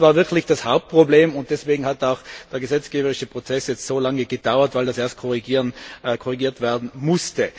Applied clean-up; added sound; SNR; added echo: none; none; none; none.